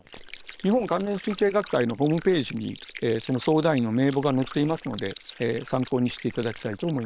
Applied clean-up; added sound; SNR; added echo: neural separator model SepFormer WHAM!.